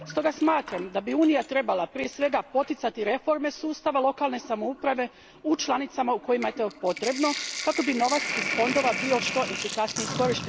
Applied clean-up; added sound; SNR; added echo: none; Sink (filling or washing); 9 dB; none.